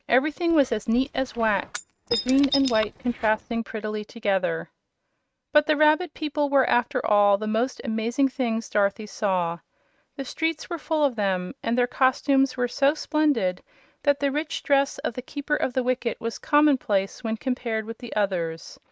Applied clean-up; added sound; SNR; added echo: neural mask model RNNoise.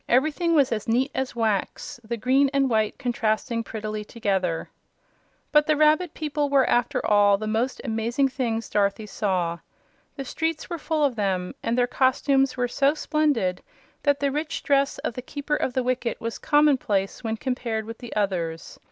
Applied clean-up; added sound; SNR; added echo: none; none; none; none.